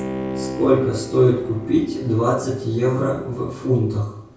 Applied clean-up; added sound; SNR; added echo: none; Bowed string instrument; 11 dB; reverberation time 0.6 s.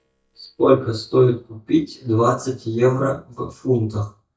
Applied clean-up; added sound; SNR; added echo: neural mask model DeepFilterNet 3.